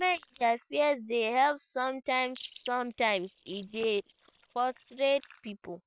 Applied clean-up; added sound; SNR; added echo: neural separator model SepFormer WHAM!.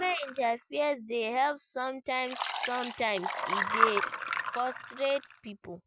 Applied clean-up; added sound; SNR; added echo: none; Liquid; 3 dB; none.